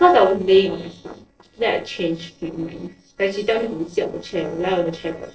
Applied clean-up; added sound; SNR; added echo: neural separator model SepFormer DNS4.